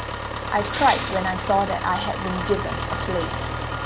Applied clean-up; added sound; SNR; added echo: none; Tools + Engine; 3 dB; none.